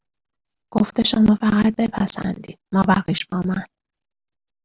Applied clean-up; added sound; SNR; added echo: none; none; none; none.